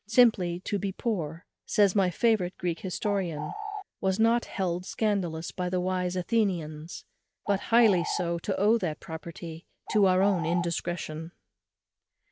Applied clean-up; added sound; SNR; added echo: none; Bird; 8 dB; none.